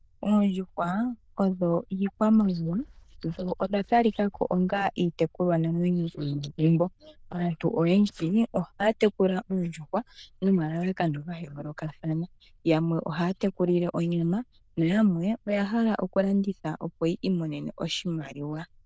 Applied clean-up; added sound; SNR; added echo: neural diffusion model UNIVERSE++.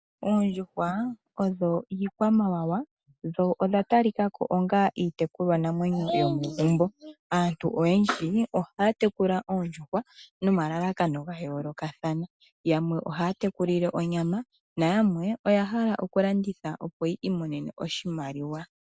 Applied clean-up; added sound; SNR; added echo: none; none; none; none.